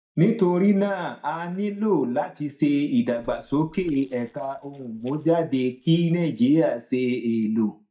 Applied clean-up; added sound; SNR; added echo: neural mask model DeepFilterNet 3.